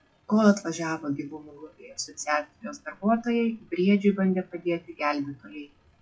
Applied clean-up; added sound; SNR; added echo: classical method WPE with log-MMSE.